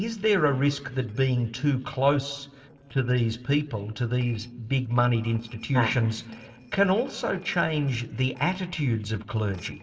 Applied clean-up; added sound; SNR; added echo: neural separator model SepFormer DNS4.